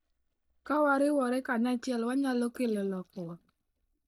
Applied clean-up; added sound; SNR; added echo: neural mask model DeepFilterNet 3.